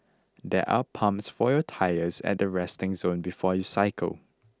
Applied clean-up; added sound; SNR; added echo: none; none; none; none.